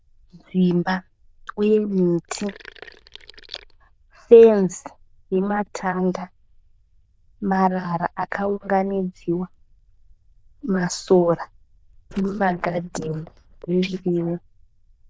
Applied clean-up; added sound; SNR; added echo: neural diffusion model UNIVERSE++.